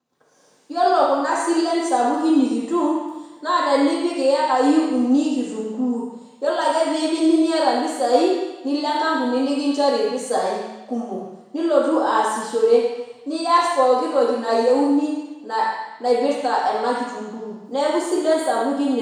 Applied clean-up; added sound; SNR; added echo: none; none; none; reverberation time 1.1 s.